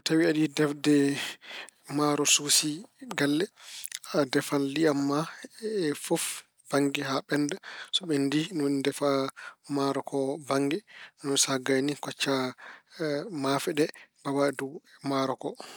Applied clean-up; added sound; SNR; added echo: none; none; none; none.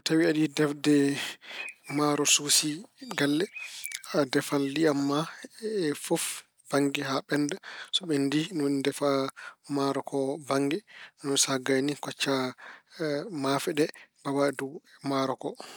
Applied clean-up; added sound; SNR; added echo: none; Bird; 18 dB; none.